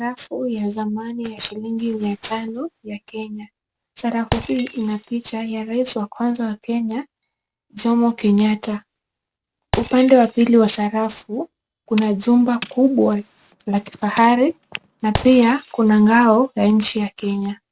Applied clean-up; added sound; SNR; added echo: none; Shatter + Tools; 17 dB; none.